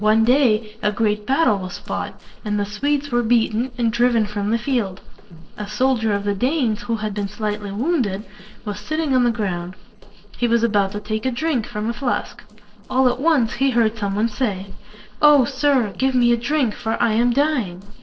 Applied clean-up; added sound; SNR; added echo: neural separator model SepFormer DNS4.